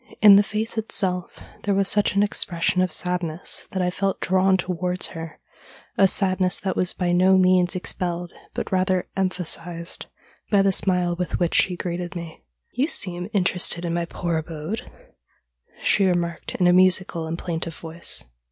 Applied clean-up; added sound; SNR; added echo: none; none; none; none.